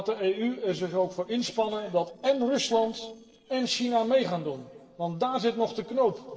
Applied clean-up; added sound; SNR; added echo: neural separator model SepFormer DNS4.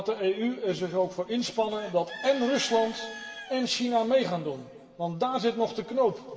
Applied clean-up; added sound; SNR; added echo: none; Bird / Chicken, rooster; 16 dB; reverberation time 1.6 s.